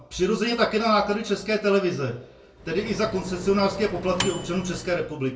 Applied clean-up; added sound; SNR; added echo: none; Microwave oven; 11 dB; reverberation time 0.3 s.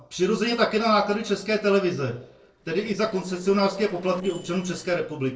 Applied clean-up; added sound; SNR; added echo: neural separator model SepFormer DNS4.